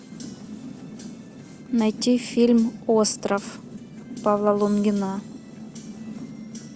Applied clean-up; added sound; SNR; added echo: none; none; none; none.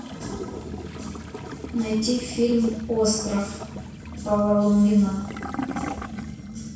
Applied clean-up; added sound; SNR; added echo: none; Toilet flush / Gurgling; 12 dB; reverberation time 0.6 s.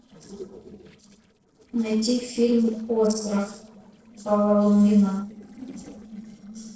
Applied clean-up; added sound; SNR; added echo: neural separator model SepFormer DNS4.